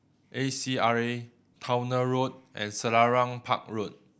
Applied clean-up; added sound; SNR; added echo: none; none; none; none.